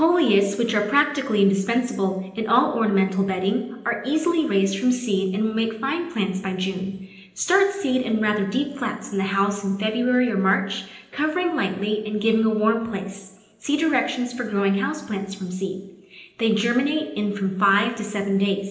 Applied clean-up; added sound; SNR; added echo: none; none; none; reverberation time 0.9 s.